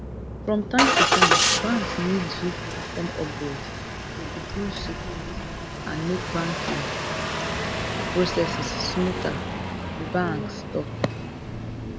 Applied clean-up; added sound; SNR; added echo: none; Engine starting; -3 dB; none.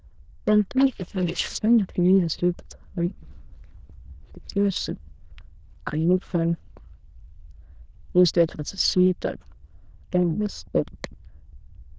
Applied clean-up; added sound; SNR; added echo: neural diffusion model UNIVERSE++.